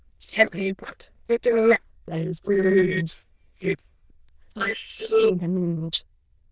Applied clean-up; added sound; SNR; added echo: neural diffusion model UNIVERSE++.